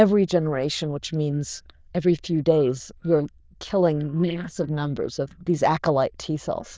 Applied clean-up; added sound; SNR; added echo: neural diffusion model UNIVERSE++.